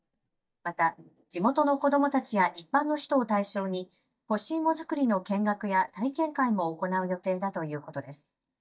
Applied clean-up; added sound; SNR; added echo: neural mask model DeepFilterNet 3.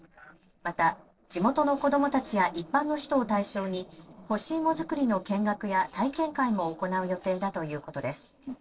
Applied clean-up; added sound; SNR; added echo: neural separator model SepFormer DNS4.